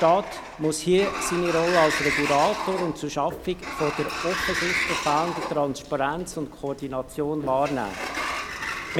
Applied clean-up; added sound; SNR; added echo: none; Sliding door; 5 dB; none.